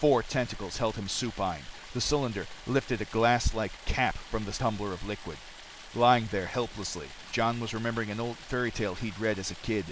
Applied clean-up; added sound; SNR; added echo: none; Stream; 18 dB; none.